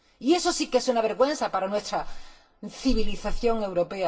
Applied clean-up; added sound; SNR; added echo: none; none; none; reverberation time 0.2 s.